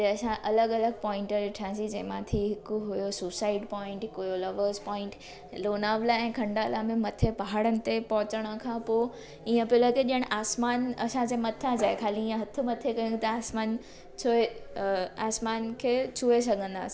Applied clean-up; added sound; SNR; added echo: none; none; none; none.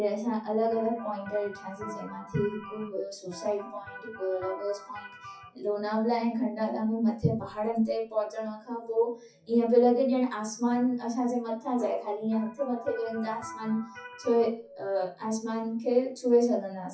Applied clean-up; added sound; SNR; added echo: classical method WPE with log-MMSE.